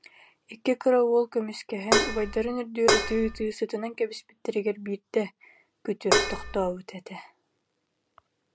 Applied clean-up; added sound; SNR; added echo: none; Dishes, pots, and pans; -3 dB; none.